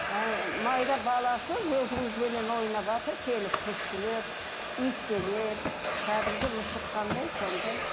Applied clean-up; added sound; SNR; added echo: none; Domestic sounds, home sounds; 2 dB; none.